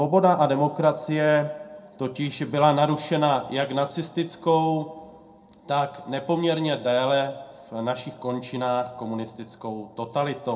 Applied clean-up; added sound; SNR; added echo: none; none; none; reverberation time 0.2 s.